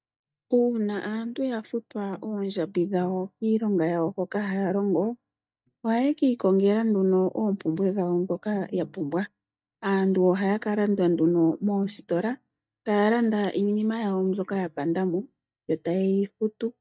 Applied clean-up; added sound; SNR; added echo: neural mask model DeepFilterNet 3.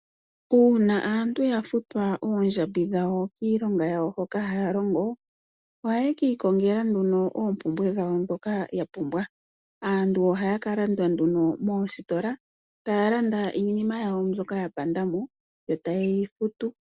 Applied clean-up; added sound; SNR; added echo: none; none; none; none.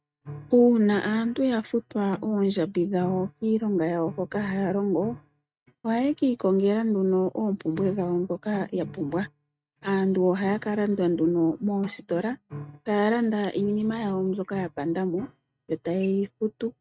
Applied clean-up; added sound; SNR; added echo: neural mask model RNNoise.